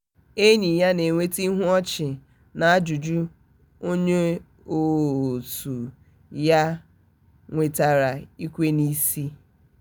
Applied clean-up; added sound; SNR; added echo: none; none; none; none.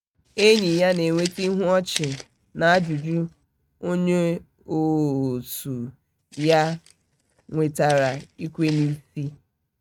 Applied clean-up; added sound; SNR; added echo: neural mask model RNNoise.